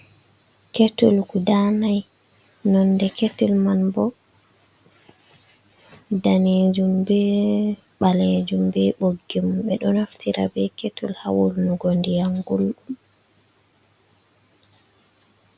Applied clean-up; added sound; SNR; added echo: none; none; none; none.